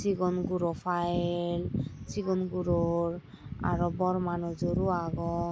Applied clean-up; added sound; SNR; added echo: none; none; none; none.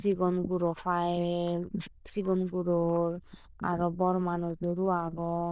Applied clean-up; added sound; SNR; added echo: neural diffusion model UNIVERSE++.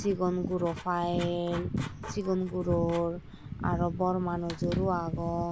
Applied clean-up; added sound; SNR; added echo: none; Writing; 17 dB; none.